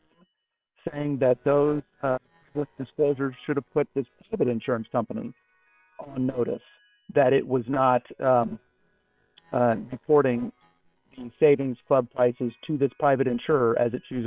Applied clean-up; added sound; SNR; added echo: neural separator model SepFormer WHAM!.